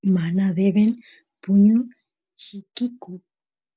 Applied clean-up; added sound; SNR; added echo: none; none; none; none.